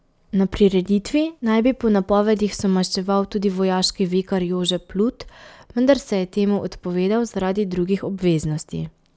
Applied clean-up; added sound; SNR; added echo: none; none; none; none.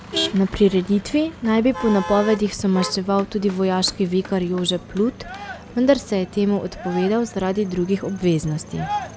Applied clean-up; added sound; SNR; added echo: none; Motor vehicle (road); 12 dB; none.